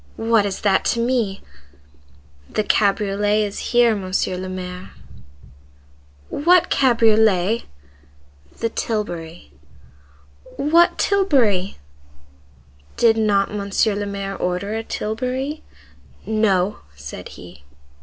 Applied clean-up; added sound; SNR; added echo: none; none; none; none.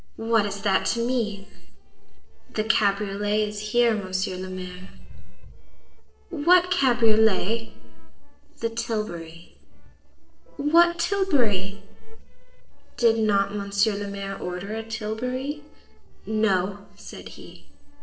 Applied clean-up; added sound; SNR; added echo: neural separator model SepFormer DNS4.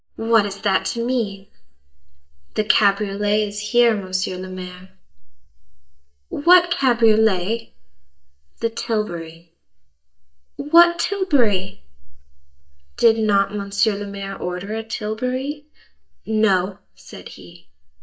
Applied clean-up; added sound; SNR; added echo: neural mask model DeepFilterNet 3.